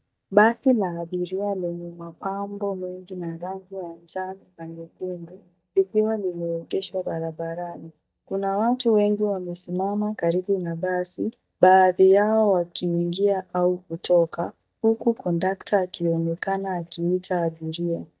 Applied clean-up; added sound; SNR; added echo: neural mask model DeepFilterNet 3.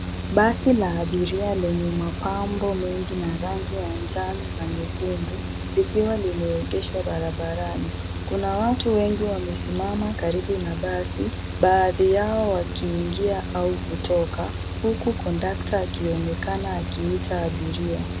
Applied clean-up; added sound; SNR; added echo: none; Mechanical fan; 5 dB; none.